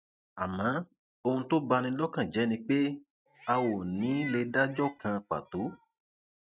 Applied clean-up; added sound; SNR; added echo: neural mask model RNNoise.